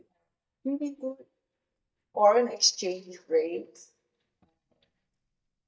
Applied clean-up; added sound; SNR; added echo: neural mask model DeepFilterNet 3.